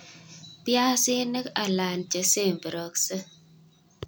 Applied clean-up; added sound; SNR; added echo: none; none; none; none.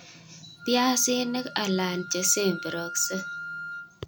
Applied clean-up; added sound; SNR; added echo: none; Wind instrument, woodwind instrument; 12 dB; none.